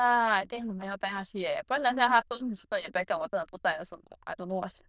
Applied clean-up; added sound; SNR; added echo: neural diffusion model UNIVERSE++.